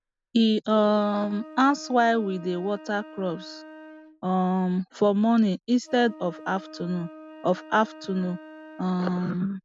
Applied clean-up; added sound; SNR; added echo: none; Wind instrument, woodwind instrument; 20 dB; none.